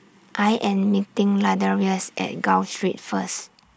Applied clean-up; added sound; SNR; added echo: none; none; none; none.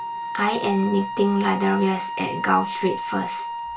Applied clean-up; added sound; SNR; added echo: none; Wind instrument, woodwind instrument; 7 dB; reverberation time 0.2 s.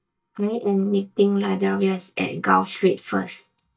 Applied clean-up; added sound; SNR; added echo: neural mask model DeepFilterNet 3.